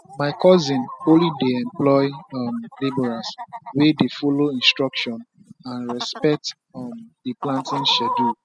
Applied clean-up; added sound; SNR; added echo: classical method spectral subtraction.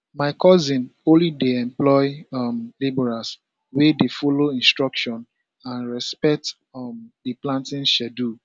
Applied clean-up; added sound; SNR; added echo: none; none; none; none.